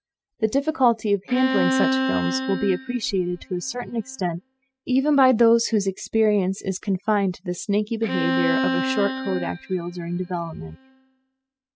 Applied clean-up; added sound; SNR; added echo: classical method spectral subtraction.